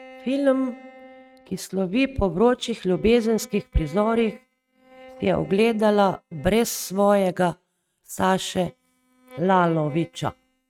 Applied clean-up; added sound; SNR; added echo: neural mask model RNNoise.